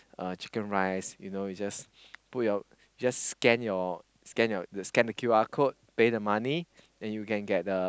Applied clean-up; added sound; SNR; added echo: none; none; none; none.